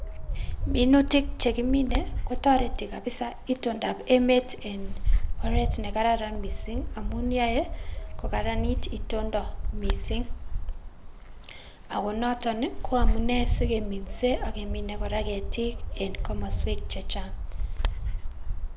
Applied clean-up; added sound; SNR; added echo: none; Bird; 0 dB; none.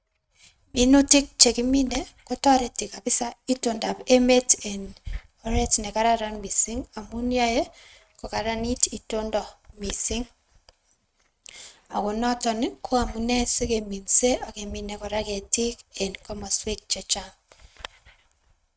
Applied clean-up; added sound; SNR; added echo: neural mask model RNNoise.